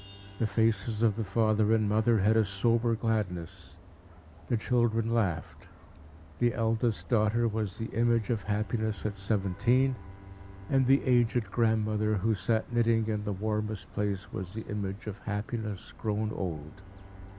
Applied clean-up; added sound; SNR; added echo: none; Vehicle horn, car horn, honking + Bowed string instrument; 18 dB; none.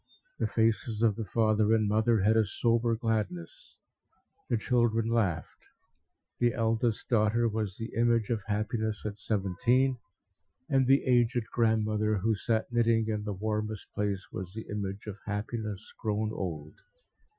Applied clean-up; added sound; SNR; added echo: classical method Wiener filter.